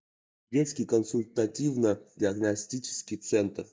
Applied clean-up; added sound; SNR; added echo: neural mask model DeepFilterNet 3.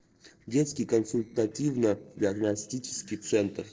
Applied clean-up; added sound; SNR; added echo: neural separator model SepFormer DNS4.